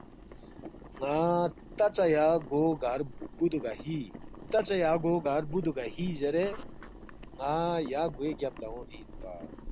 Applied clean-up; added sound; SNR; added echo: none; Boiling; 14 dB; none.